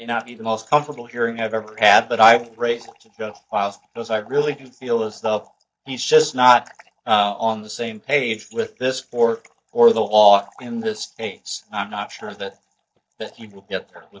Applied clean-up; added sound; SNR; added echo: neural mask model DeepFilterNet 3.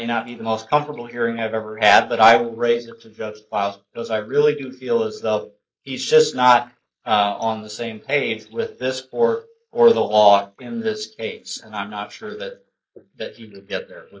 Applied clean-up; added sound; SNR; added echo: neural mask model Resemble Enhance denoiser.